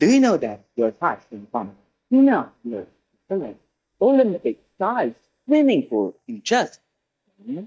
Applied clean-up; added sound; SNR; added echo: neural mask model DeepFilterNet 3.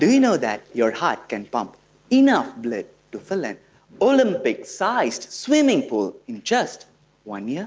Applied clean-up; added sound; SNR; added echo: none; none; none; none.